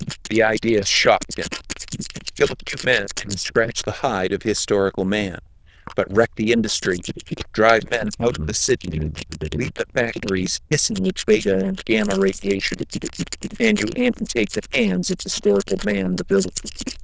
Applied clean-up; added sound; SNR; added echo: neural diffusion model UNIVERSE++.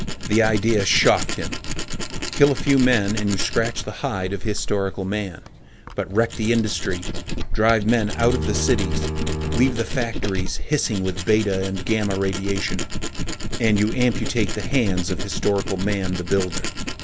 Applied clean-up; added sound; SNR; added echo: none; Tools + Bowed string instrument; 3 dB; none.